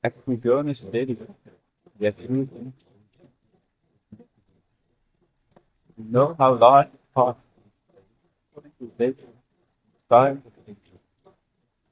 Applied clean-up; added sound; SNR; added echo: neural mask model DeepFilterNet 3.